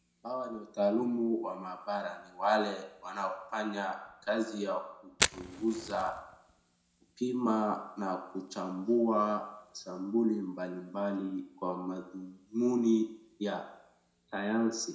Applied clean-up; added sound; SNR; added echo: none; Fire; 13 dB; reverberation time 0.5 s.